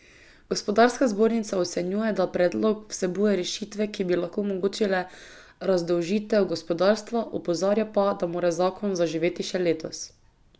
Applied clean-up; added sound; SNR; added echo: none; none; none; none.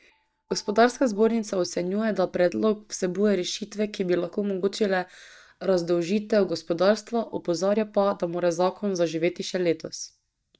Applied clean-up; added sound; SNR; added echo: neural mask model DeepFilterNet 3.